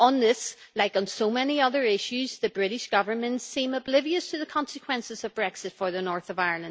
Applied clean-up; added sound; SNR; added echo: none; none; none; none.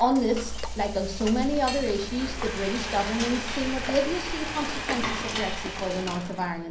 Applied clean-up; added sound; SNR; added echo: none; Frying (food); 5 dB; reverberation time 0.6 s.